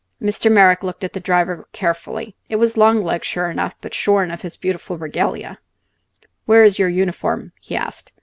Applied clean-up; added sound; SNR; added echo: none; none; none; none.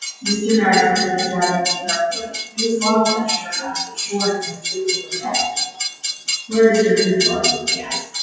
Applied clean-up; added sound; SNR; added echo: classical method WPE with log-MMSE.